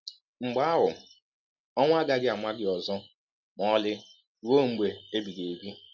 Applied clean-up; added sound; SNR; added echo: none; none; none; none.